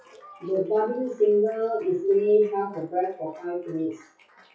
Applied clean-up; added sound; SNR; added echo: classical method WPE with log-MMSE.